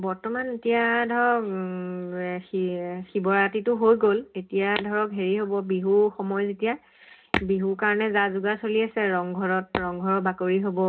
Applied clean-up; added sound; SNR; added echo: none; none; none; reverberation time 0.3 s.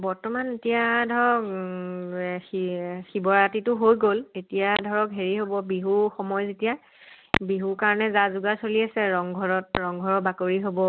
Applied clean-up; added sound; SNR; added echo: none; none; none; none.